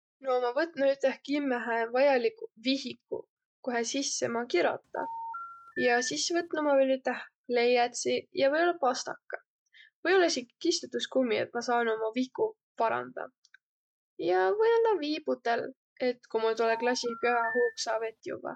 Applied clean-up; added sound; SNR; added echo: neural mask model RNNoise.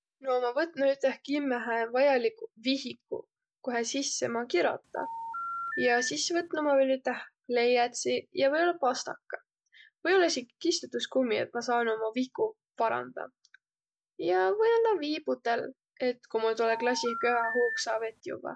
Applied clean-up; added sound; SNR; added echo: none; Telephone; 7 dB; none.